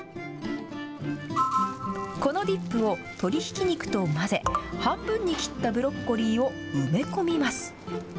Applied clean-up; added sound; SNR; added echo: none; Bowed string instrument; 18 dB; none.